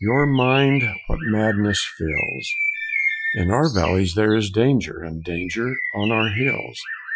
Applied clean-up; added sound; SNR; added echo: classical method Wiener filter.